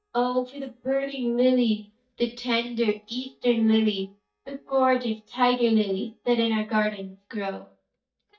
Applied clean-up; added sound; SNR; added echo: neural mask model DeepFilterNet 3.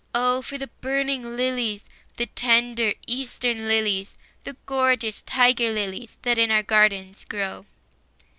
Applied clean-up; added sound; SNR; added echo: none; none; none; none.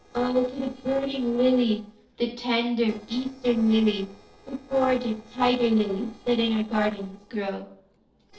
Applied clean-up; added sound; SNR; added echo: neural separator model SepFormer DNS4.